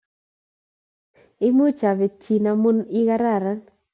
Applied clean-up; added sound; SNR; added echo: none; none; none; none.